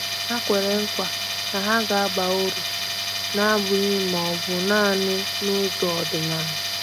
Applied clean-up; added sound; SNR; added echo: none; Tools; 2 dB; none.